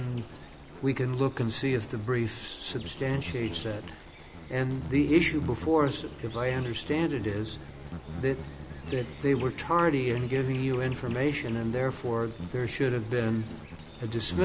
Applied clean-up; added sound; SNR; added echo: none; Insect; 12 dB; none.